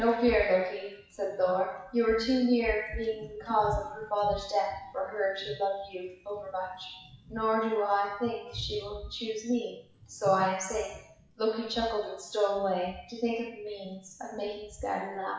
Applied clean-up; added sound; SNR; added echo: classical method WPE with log-MMSE.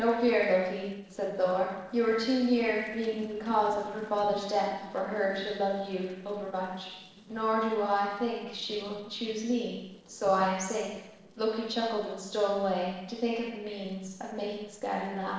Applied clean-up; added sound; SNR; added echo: neural separator model SepFormer DNS4.